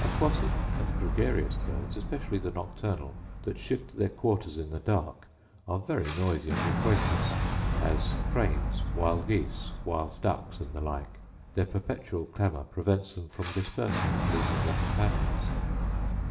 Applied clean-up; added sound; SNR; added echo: none; Boom; 0 dB; reverberation time 0.7 s.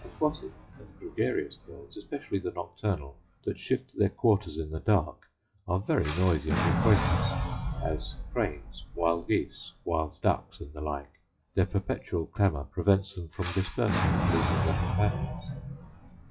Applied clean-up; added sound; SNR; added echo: classical method WPE with log-MMSE.